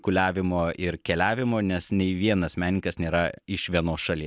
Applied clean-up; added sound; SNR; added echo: none; none; none; none.